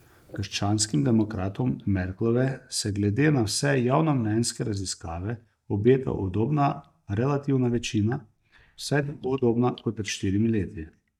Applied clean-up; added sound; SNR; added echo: neural mask model DeepFilterNet 3.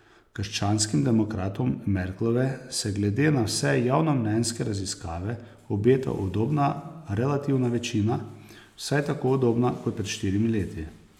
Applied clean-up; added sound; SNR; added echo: none; none; none; none.